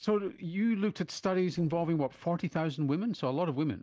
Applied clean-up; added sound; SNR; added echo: neural separator model SepFormer DNS4.